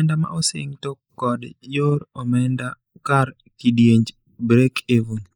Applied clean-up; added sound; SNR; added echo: neural mask model Resemble Enhance denoiser.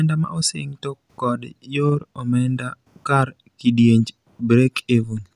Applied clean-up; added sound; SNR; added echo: none; none; none; none.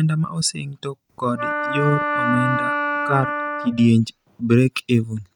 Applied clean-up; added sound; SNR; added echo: neural mask model RNNoise.